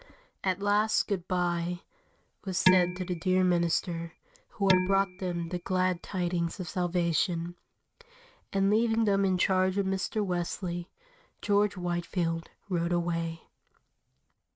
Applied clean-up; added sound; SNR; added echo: neural mask model RNNoise.